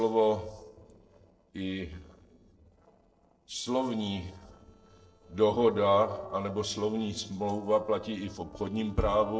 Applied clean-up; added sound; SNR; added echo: neural separator model SepFormer DNS4.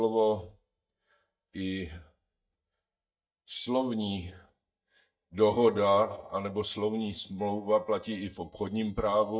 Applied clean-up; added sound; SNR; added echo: neural mask model DeepFilterNet 3.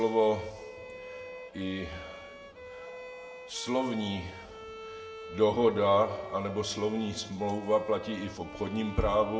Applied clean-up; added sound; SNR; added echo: none; Bowed string instrument; 15 dB; reverberation time 1.0 s.